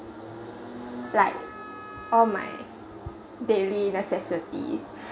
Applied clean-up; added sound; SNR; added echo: none; Wind instrument, woodwind instrument; 15 dB; reverberation time 0.6 s.